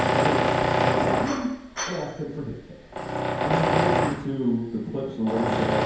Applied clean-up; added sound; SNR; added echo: none; Tools; -3 dB; reverberation time 0.9 s.